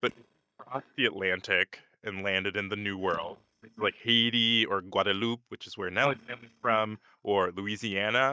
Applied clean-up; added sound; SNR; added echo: neural mask model DeepFilterNet 3.